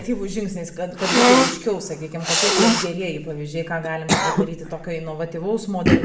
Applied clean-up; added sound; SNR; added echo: none; Cough; -4 dB; reverberation time 0.6 s.